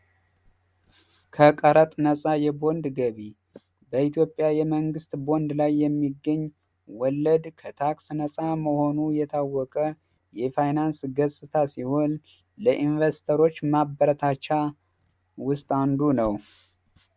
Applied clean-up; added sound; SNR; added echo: none; none; none; none.